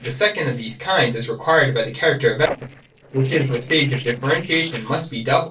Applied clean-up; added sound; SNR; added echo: neural separator model SepFormer DNS4.